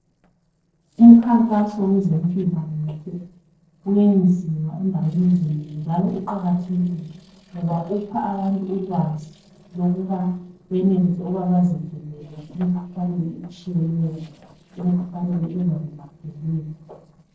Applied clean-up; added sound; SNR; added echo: neural separator model SepFormer DNS4.